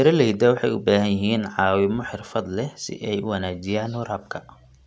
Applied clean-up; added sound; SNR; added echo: none; none; none; none.